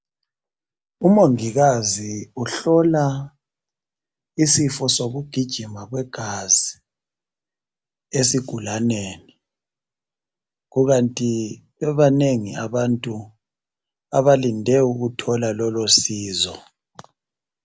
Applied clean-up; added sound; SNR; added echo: none; none; none; none.